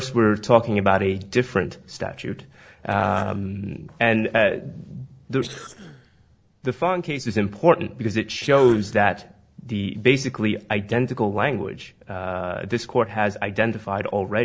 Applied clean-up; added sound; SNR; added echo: neural separator model SepFormer DNS4.